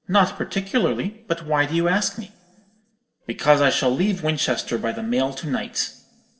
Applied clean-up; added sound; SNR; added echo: neural separator model SepFormer DNS4.